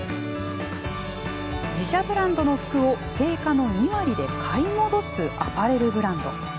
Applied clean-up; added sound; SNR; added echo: none; none; none; none.